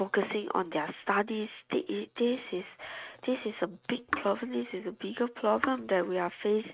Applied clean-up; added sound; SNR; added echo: neural mask model RNNoise.